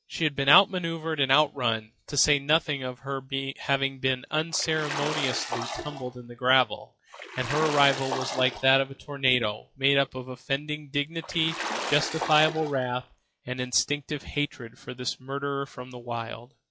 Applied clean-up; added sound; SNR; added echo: classical method log-MMSE.